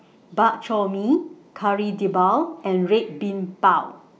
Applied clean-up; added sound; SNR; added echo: none; none; none; none.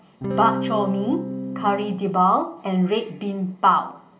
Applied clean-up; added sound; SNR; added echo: none; Electric guitar / Strum; 5 dB; reverberation time 0.5 s.